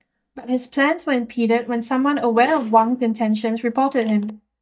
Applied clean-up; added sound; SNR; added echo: neural mask model DeepFilterNet 3.